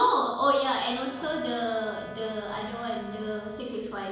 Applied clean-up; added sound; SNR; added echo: none; Trumpet; 20 dB; reverberation time 1.0 s.